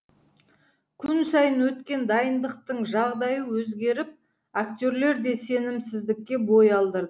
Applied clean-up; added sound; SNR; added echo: none; none; none; none.